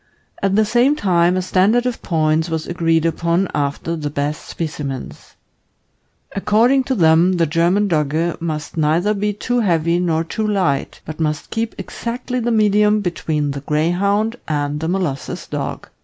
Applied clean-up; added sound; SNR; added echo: none; none; none; none.